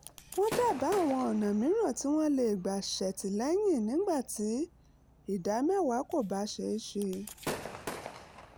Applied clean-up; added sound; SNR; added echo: none; Gunshot, gunfire / Fireworks; 14 dB; none.